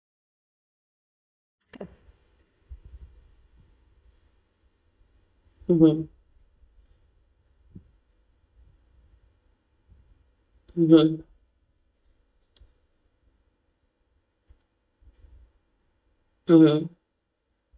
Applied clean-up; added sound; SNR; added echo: neural mask model DeepFilterNet 3.